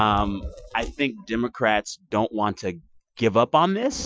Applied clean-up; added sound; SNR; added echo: classical method Wiener filter.